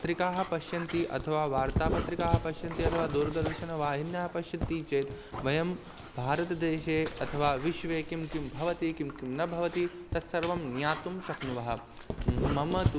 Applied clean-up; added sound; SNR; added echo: none; Dog; 5 dB; none.